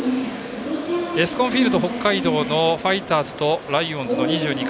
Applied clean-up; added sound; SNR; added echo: none; none; none; none.